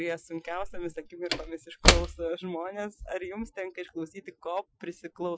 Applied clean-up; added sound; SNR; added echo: classical method Wiener filter.